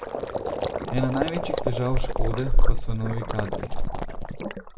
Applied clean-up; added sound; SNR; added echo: none; Gurgling; 9 dB; reverberation time 0.9 s.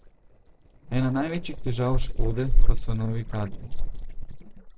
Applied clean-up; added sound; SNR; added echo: neural separator model SepFormer DNS4.